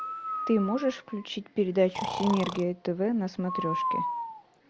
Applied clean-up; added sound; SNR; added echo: none; Breathing; 6 dB; none.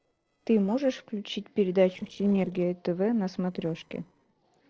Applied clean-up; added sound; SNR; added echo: neural separator model SepFormer DNS4.